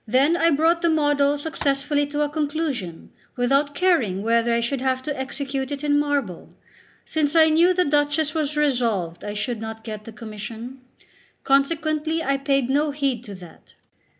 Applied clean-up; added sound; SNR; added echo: none; Tap; 14 dB; none.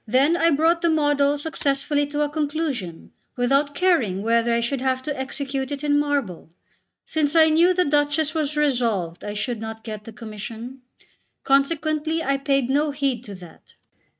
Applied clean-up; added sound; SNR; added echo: neural mask model RNNoise.